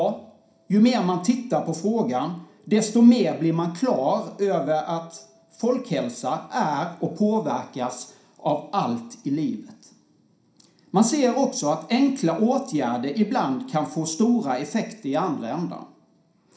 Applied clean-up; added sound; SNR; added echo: none; none; none; reverberation time 0.5 s.